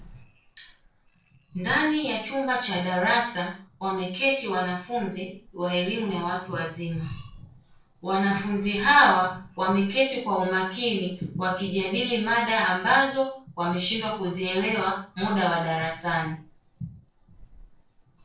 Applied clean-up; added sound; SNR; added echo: neural separator model SepFormer DNS4.